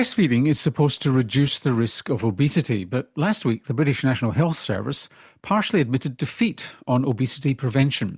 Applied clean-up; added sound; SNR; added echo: none; none; none; none.